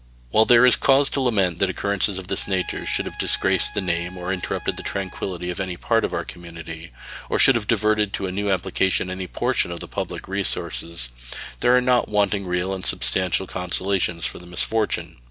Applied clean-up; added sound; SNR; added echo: none; Trumpet; 19 dB; none.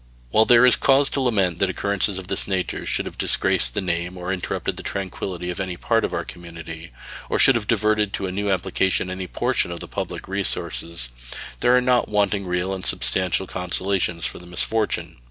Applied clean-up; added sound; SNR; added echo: none; none; none; none.